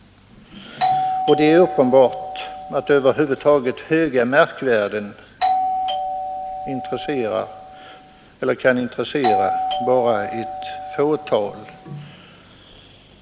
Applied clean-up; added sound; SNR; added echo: none; Doorbell; 4 dB; none.